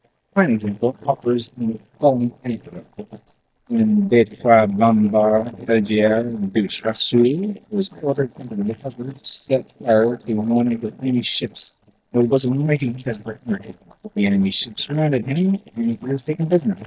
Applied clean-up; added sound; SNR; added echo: neural mask model DeepFilterNet 3.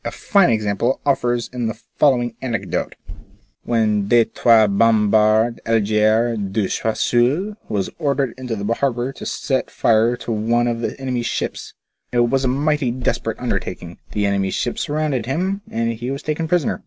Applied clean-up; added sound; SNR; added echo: none; none; none; none.